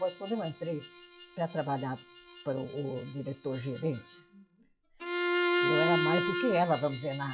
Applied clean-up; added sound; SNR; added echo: classical method log-MMSE.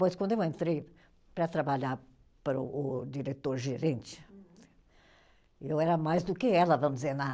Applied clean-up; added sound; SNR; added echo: none; none; none; none.